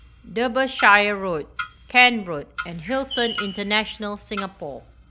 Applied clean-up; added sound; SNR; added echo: none; Clock + Bird; 14 dB; none.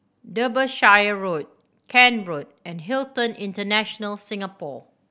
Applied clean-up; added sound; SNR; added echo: none; none; none; none.